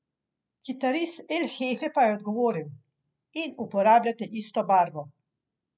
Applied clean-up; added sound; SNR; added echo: none; none; none; none.